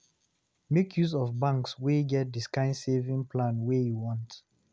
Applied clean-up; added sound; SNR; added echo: none; none; none; none.